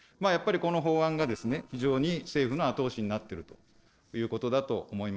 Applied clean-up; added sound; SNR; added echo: neural separator model SepFormer DNS4.